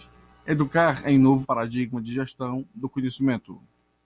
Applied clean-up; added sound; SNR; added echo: none; none; none; none.